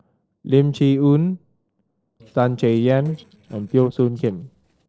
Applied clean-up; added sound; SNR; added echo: neural separator model SepFormer DNS4.